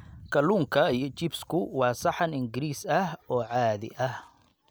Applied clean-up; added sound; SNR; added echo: none; none; none; none.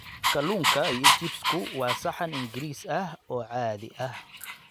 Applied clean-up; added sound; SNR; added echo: none; Dog; -2 dB; none.